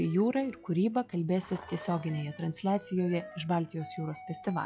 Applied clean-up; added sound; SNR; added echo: classical method log-MMSE.